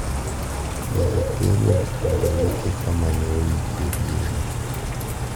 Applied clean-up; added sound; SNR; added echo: none; Bird / Rain; 0 dB; none.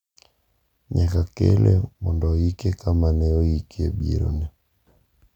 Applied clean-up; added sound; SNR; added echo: none; none; none; none.